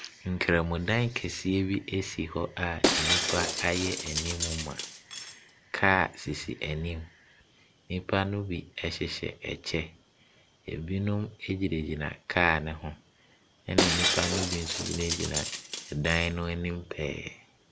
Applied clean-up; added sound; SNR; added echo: none; Shatter; 1 dB; none.